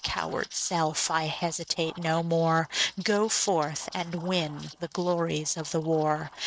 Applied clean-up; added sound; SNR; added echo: neural mask model RNNoise.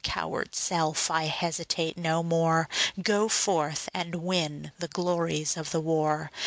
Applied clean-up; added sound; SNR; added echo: none; none; none; none.